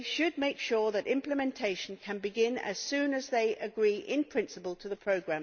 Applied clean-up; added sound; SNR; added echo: none; none; none; none.